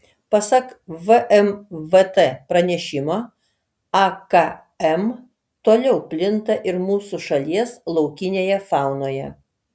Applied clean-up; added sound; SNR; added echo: none; none; none; none.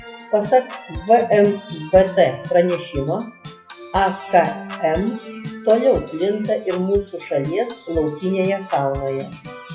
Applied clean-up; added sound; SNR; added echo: classical method WPE with log-MMSE.